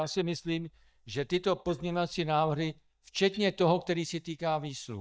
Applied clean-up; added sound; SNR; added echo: neural mask model DeepFilterNet 3.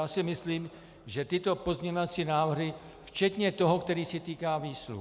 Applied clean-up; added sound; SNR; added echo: none; none; none; none.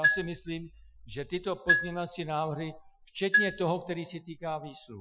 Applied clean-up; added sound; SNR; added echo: classical method Wiener filter.